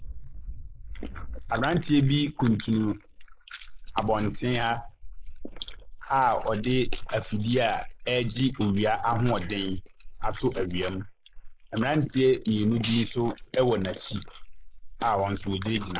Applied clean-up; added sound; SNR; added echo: neural mask model Resemble Enhance denoiser.